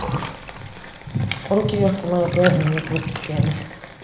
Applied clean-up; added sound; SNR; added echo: none; Bathtub (filling or washing) / Water; 12 dB; reverberation time 1.1 s.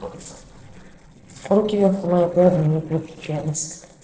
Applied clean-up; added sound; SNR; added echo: neural separator model SepFormer DNS4.